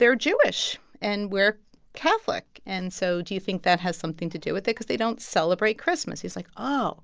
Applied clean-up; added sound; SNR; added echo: none; none; none; none.